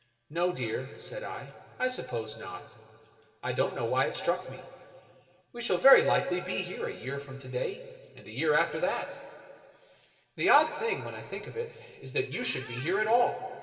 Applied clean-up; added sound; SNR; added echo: none; Squeak; 15 dB; reverberation time 2.3 s.